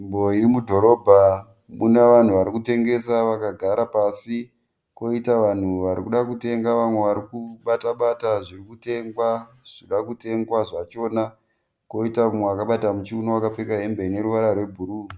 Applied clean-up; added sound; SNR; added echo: none; none; none; none.